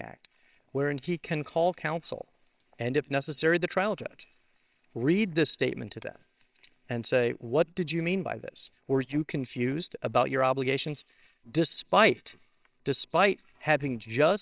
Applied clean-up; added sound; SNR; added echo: neural separator model SepFormer WHAMR!.